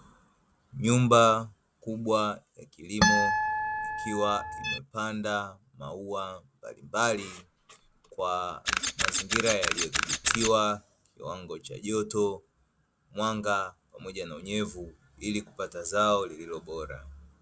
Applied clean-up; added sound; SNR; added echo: none; Harp + Camera; -1 dB; none.